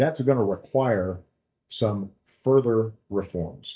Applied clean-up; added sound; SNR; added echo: neural mask model DeepFilterNet 3.